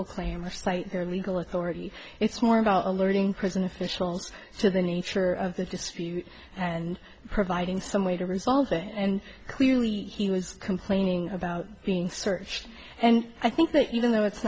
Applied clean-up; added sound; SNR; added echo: none; none; none; none.